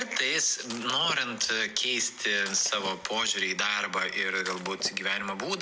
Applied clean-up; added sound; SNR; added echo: none; Shatter; 16 dB; none.